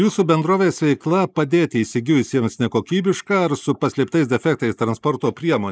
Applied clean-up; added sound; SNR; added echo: neural mask model Resemble Enhance denoiser.